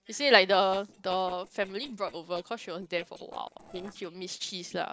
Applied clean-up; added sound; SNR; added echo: neural separator model SepFormer DNS4.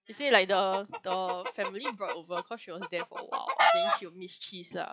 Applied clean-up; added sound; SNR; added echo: classical method log-MMSE.